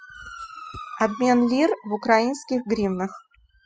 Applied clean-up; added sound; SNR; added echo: classical method spectral subtraction.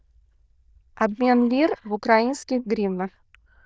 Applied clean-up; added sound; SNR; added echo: neural diffusion model UNIVERSE++.